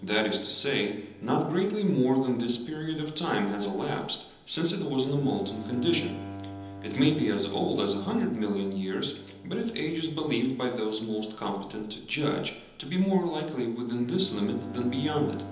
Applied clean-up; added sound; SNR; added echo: none; Bowed string instrument; 16 dB; reverberation time 0.9 s.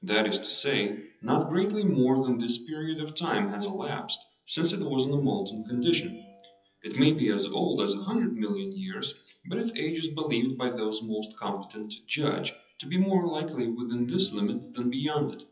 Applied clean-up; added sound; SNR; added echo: classical method WPE with log-MMSE.